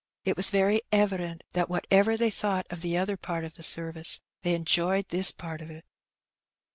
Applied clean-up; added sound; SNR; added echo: none; none; none; none.